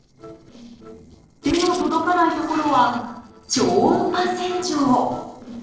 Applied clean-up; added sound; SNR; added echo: neural separator model SepFormer DNS4.